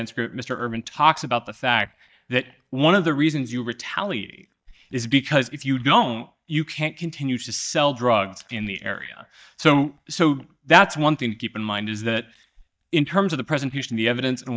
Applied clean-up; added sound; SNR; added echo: neural mask model DeepFilterNet 3.